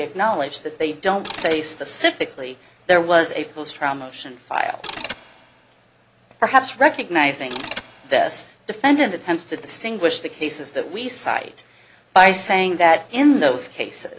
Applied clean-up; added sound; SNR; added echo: none; Mechanisms; 15 dB; none.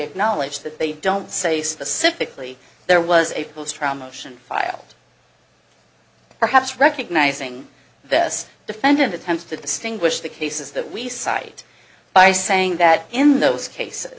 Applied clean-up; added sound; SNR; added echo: none; none; none; none.